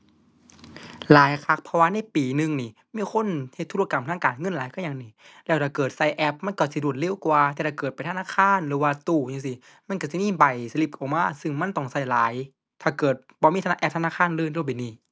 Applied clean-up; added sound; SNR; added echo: none; none; none; none.